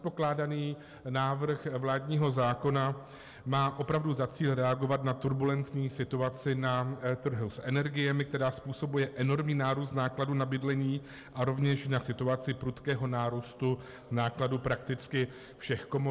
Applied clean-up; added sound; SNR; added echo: none; none; none; none.